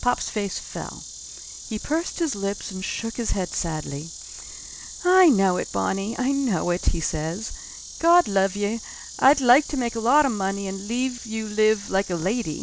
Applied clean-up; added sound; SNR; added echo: none; Insect; 14 dB; none.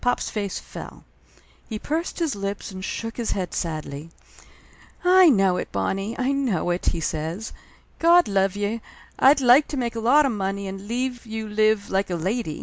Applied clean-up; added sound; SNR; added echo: none; none; none; none.